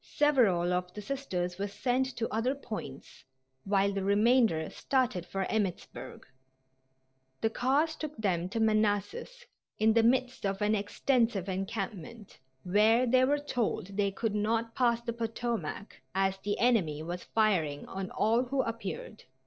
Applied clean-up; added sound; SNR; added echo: neural separator model SepFormer DNS4.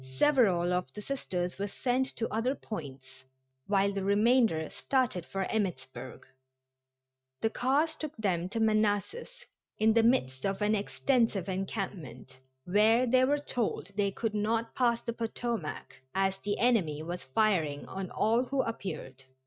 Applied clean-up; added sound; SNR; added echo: neural mask model RNNoise.